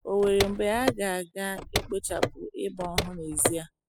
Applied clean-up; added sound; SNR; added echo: classical method spectral subtraction.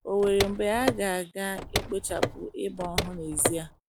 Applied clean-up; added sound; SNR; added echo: none; Car; 4 dB; none.